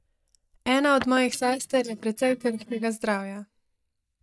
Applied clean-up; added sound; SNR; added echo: neural mask model DeepFilterNet 3.